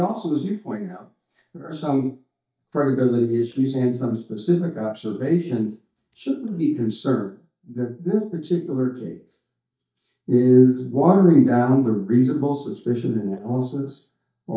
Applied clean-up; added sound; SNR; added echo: neural mask model DeepFilterNet 3.